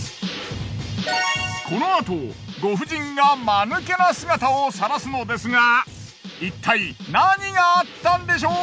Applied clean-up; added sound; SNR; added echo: none; none; none; none.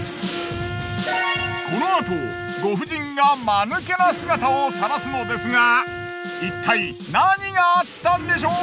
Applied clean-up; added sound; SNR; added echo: none; Bowed string instrument; 10 dB; none.